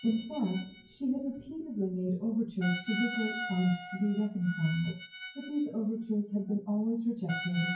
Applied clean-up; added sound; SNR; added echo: classical method WPE with log-MMSE.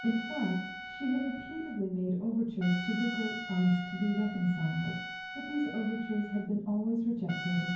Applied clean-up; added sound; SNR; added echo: none; Trumpet; 10 dB; reverberation time 0.9 s.